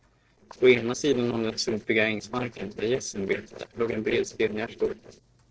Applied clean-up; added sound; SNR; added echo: neural separator model SepFormer DNS4.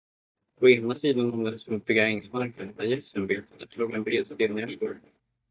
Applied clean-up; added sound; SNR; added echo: neural mask model DeepFilterNet 3.